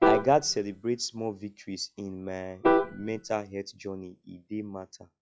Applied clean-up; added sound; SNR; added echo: classical method log-MMSE.